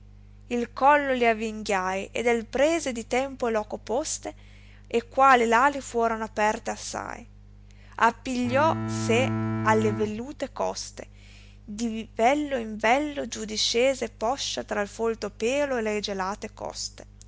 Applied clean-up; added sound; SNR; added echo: none; Bowed string instrument; 3 dB; none.